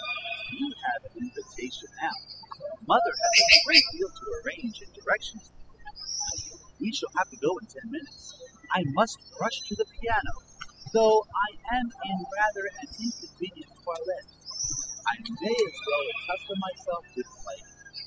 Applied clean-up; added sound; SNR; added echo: classical method spectral subtraction.